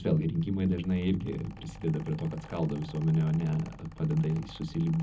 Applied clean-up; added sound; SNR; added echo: none; Mechanical fan; 19 dB; reverberation time 0.4 s.